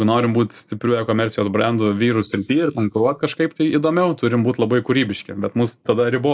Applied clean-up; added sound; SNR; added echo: neural mask model Resemble Enhance denoiser.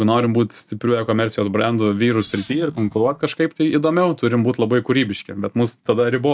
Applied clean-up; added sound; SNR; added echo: neural mask model DeepFilterNet 3.